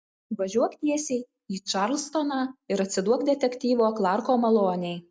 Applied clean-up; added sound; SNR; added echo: none; none; none; none.